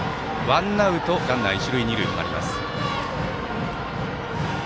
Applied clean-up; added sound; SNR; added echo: none; Clock; 14 dB; none.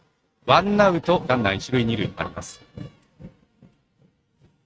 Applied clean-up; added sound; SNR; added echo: neural mask model RNNoise.